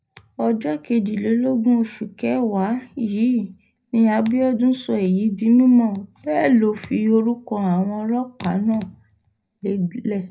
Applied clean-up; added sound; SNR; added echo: none; none; none; reverberation time 0.4 s.